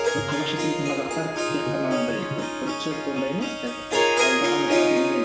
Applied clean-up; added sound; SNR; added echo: none; Harp; -4 dB; none.